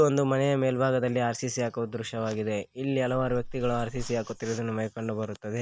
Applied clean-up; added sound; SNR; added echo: none; Meow; 10 dB; none.